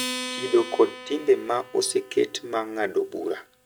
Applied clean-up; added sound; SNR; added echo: none; Acoustic guitar; 12 dB; none.